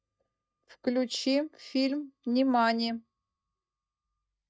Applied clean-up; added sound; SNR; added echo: neural mask model DeepFilterNet 3.